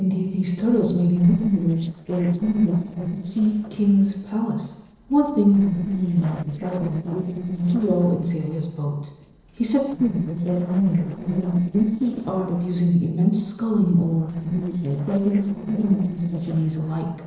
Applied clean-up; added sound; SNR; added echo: neural separator model SepFormer DNS4.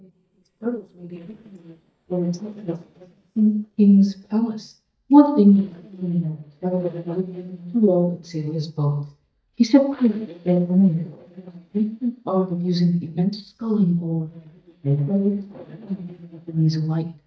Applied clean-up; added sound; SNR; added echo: neural mask model DeepFilterNet 3.